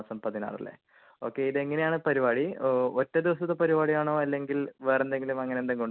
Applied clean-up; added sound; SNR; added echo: none; none; none; none.